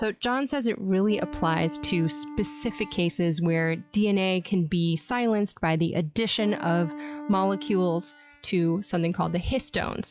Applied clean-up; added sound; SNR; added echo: classical method log-MMSE.